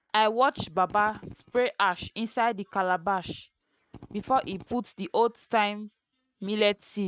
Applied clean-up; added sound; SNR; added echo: neural mask model RNNoise.